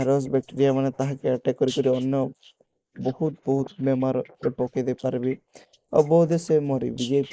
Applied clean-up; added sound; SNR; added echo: neural mask model Resemble Enhance denoiser.